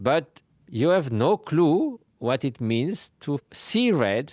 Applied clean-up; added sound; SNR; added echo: none; none; none; none.